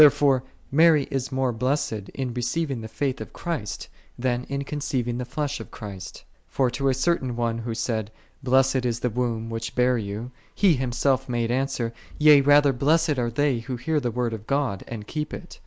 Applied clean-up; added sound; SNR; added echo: none; none; none; none.